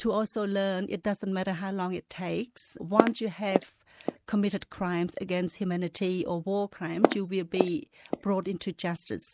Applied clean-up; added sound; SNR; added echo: neural mask model RNNoise.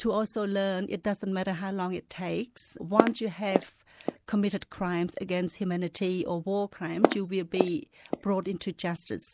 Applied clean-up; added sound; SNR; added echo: none; Walk, footsteps; -1 dB; none.